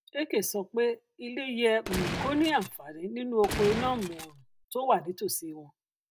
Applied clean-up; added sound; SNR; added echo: none; Gunshot, gunfire; 6 dB; none.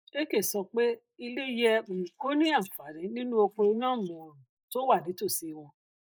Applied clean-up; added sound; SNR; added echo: neural mask model Resemble Enhance denoiser.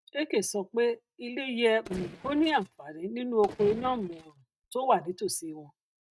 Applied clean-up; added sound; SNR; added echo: neural mask model RNNoise.